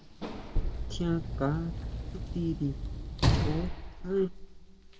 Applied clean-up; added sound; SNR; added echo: none; Sliding door / Slam; -2 dB; reverberation time 0.2 s.